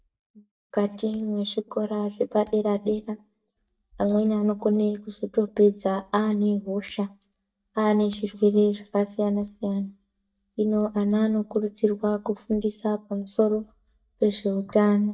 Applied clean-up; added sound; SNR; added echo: neural mask model DeepFilterNet 3.